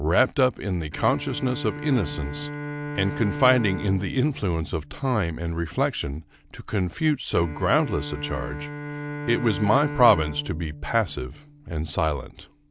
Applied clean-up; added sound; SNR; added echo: none; Bowed string instrument; 11 dB; none.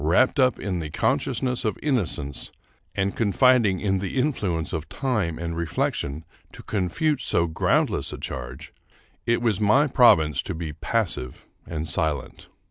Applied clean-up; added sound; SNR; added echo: none; none; none; none.